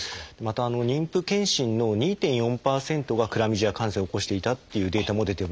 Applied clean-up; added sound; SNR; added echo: none; none; none; none.